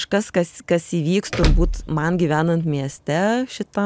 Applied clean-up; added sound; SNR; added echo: none; Door / Car; 1 dB; none.